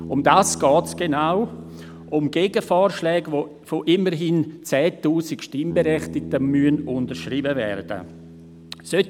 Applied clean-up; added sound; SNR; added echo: none; Bass guitar; 15 dB; none.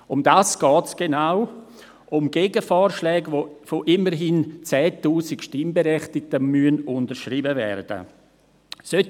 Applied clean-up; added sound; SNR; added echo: none; none; none; none.